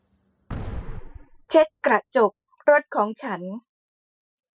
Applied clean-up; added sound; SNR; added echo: classical method spectral subtraction.